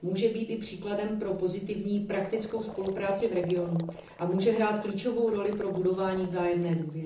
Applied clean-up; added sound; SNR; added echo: none; Gurgling; 18 dB; reverberation time 0.7 s.